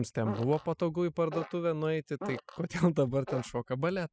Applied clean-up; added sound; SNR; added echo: classical method spectral subtraction.